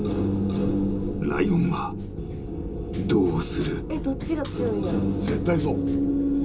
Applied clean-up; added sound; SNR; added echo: none; Run; 16 dB; reverberation time 0.2 s.